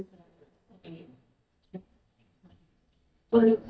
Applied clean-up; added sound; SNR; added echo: neural mask model DeepFilterNet 3.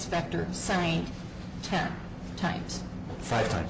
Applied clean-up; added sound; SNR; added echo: none; none; none; none.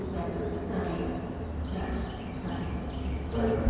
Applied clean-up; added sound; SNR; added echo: none; Bird; 2 dB; reverberation time 2.2 s.